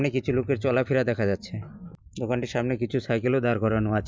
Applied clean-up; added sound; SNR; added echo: none; none; none; none.